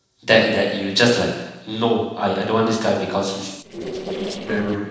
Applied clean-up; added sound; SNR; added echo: neural separator model SepFormer DNS4.